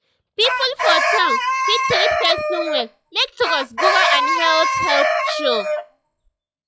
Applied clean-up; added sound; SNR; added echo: classical method log-MMSE.